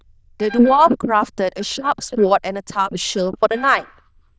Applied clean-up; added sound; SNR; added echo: neural diffusion model UNIVERSE++.